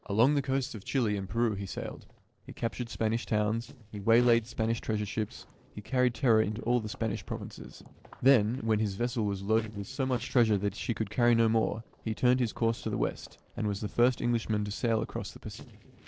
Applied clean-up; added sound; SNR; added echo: neural separator model SepFormer DNS4.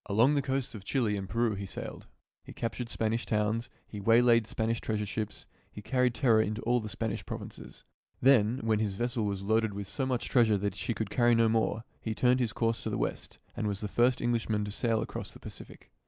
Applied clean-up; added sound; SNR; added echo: none; none; none; none.